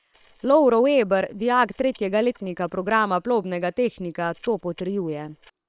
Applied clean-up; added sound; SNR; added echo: neural separator model SepFormer WHAM!.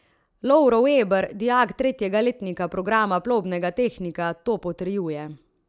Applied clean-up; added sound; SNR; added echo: none; none; none; none.